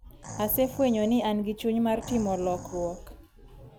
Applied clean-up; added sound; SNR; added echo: none; Animal; 16 dB; none.